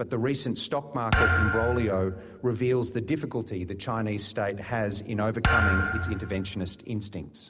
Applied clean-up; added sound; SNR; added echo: none; Thump, thud; -1 dB; none.